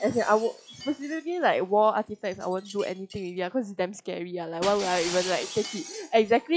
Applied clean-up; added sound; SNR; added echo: classical method log-MMSE.